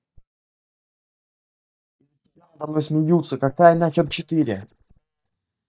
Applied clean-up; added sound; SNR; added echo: neural mask model DeepFilterNet 3.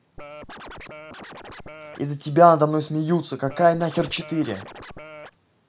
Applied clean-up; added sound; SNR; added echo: none; Scratching (performance technique); 16 dB; none.